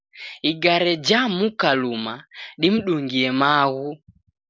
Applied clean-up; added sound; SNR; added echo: none; none; none; none.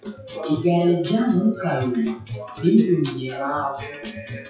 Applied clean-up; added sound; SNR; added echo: classical method WPE with log-MMSE.